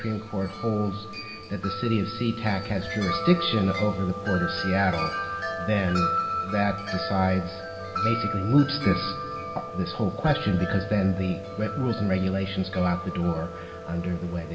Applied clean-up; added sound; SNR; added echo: none; Wind chime; 7 dB; reverberation time 2.0 s.